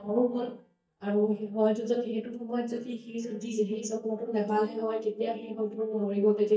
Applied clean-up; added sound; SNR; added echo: neural mask model DeepFilterNet 3.